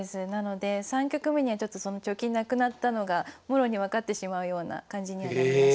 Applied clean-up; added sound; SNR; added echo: none; none; none; none.